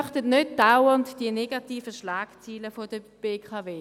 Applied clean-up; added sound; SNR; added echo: none; none; none; none.